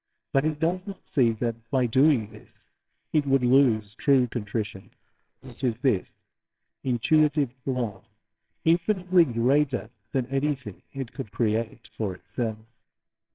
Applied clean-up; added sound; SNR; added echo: neural separator model SepFormer WHAMR!.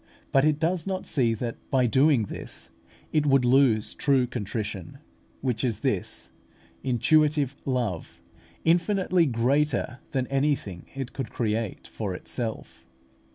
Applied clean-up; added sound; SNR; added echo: none; none; none; none.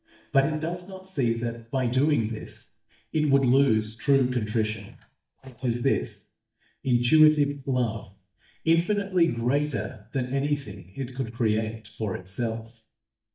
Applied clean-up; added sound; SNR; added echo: neural mask model DeepFilterNet 3.